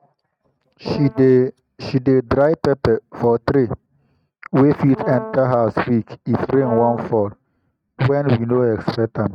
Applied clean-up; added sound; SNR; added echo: neural mask model RNNoise.